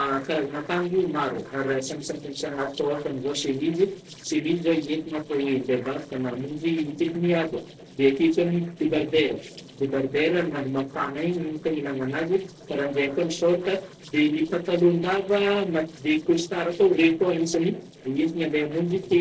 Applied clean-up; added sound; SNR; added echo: neural separator model SepFormer DNS4.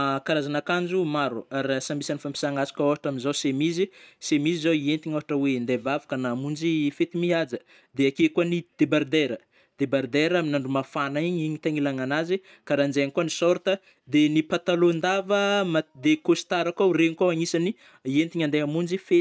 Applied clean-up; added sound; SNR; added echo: none; none; none; none.